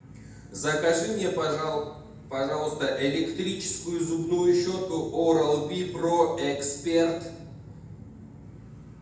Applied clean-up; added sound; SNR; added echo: none; none; none; reverberation time 0.8 s.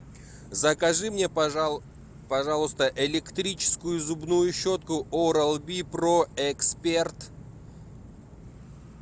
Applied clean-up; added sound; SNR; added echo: none; none; none; none.